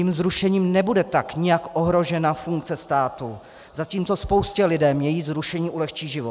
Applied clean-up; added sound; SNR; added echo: none; none; none; none.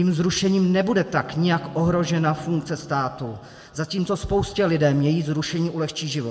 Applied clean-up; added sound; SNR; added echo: none; Bowed string instrument; 19 dB; reverberation time 1.0 s.